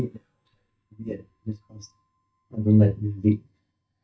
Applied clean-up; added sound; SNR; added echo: neural mask model DeepFilterNet 3.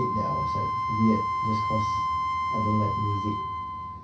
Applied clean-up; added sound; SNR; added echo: none; Wind instrument, woodwind instrument; -2 dB; reverberation time 0.5 s.